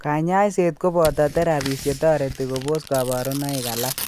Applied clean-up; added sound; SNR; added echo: none; Tearing; 12 dB; none.